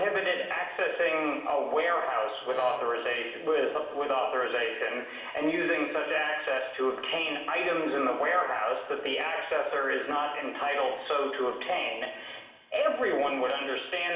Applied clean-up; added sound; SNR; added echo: none; Brass instrument; 15 dB; reverberation time 1.2 s.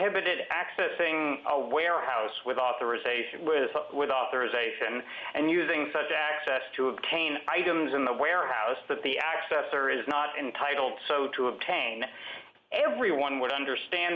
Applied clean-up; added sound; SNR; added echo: none; none; none; none.